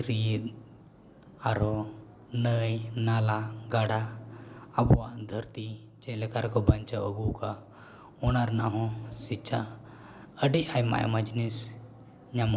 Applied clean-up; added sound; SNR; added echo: none; none; none; none.